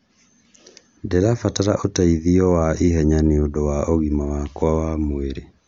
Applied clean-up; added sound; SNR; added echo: none; none; none; none.